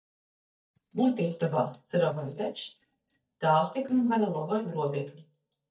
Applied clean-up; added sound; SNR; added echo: neural mask model DeepFilterNet 3.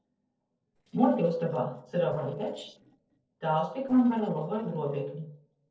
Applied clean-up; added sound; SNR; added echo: neural separator model SepFormer DNS4.